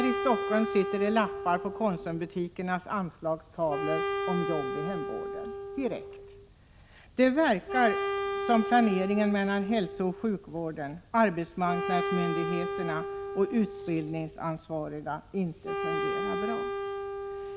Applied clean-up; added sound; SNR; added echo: none; Wind instrument, woodwind instrument; 5 dB; none.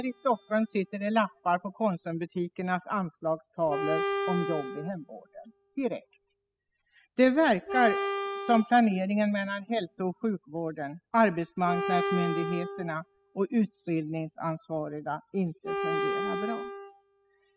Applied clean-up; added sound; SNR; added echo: classical method spectral subtraction.